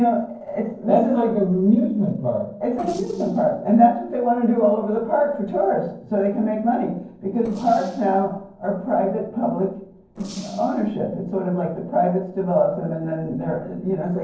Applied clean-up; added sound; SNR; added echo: neural separator model SepFormer DNS4.